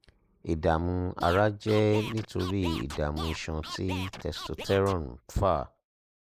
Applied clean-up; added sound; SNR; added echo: neural mask model Resemble Enhance denoiser.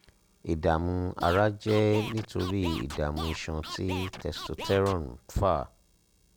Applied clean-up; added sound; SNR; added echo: none; Scratching (performance technique); 11 dB; none.